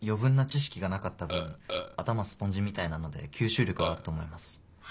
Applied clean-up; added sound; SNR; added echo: none; Burping, eructation; 5 dB; none.